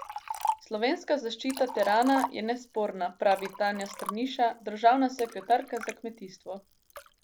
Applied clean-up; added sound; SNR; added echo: none; Liquid; 11 dB; none.